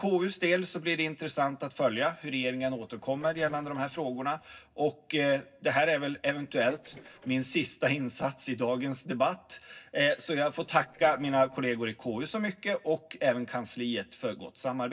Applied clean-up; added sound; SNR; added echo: neural separator model SepFormer DNS4.